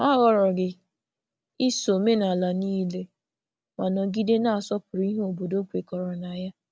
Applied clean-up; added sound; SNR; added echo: none; none; none; none.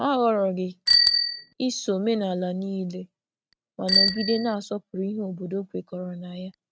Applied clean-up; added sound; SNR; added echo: neural mask model RNNoise.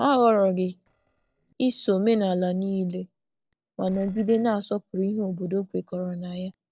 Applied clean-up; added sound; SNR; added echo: neural separator model SepFormer DNS4.